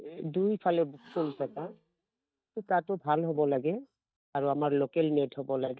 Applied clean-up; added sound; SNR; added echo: neural mask model DeepFilterNet 3.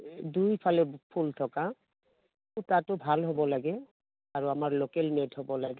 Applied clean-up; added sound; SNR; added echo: none; none; none; none.